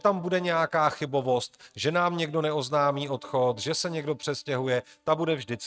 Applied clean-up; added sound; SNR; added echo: neural mask model RNNoise.